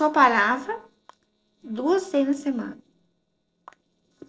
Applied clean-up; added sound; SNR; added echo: neural separator model SepFormer DNS4.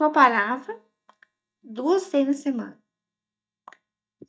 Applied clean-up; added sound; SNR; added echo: neural mask model DeepFilterNet 3.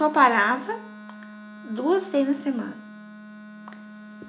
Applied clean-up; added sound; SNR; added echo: none; Wind instrument, woodwind instrument; 16 dB; reverberation time 0.4 s.